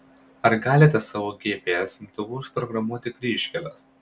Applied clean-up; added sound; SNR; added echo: none; none; none; none.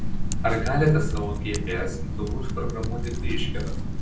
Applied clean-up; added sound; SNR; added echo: none; Typing; -2 dB; reverberation time 0.6 s.